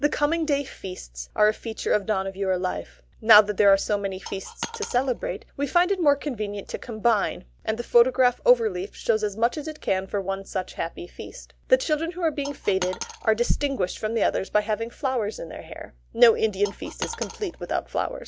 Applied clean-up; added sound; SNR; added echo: none; Coin (dropping); 13 dB; none.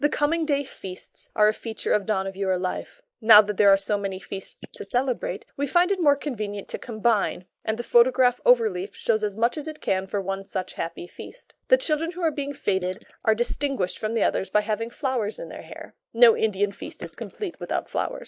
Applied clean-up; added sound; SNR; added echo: neural mask model Resemble Enhance denoiser.